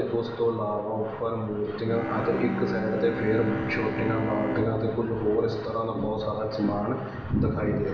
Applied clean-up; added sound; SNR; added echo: none; Bowed string instrument; 7 dB; reverberation time 1.0 s.